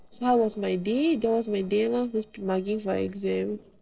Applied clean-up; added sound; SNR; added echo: neural separator model SepFormer DNS4.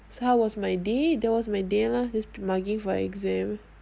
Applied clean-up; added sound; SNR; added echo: none; none; none; none.